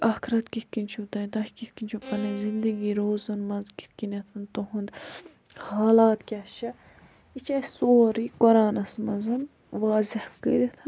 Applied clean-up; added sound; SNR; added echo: none; Bowed string instrument; 17 dB; none.